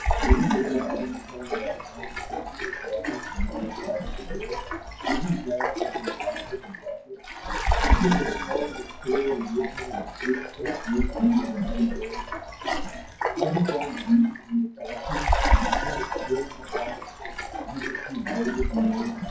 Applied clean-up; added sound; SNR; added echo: classical method WPE with log-MMSE.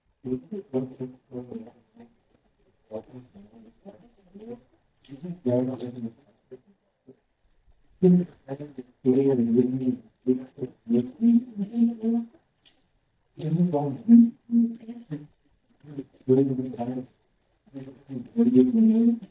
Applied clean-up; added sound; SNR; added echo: neural mask model DeepFilterNet 3.